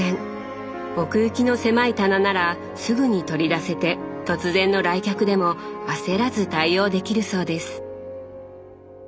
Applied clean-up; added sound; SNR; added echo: none; none; none; none.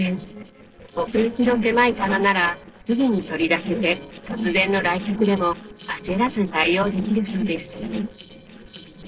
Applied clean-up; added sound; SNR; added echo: neural separator model SepFormer DNS4.